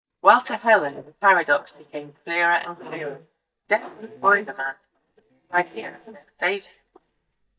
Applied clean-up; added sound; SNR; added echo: neural mask model DeepFilterNet 3.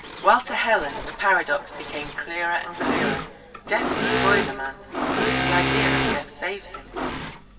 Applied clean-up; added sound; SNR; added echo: none; Engine / Mechanisms; 1 dB; reverberation time 2.4 s.